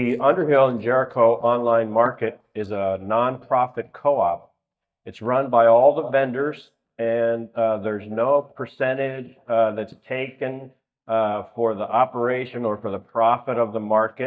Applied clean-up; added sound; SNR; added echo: neural mask model DeepFilterNet 3.